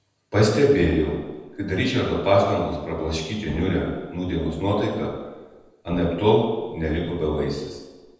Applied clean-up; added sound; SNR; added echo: none; Explosion; 18 dB; reverberation time 1.0 s.